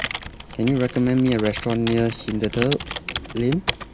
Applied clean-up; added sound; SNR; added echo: none; Computer keyboard; 9 dB; none.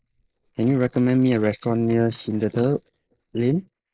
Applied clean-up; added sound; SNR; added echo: neural mask model Resemble Enhance denoiser.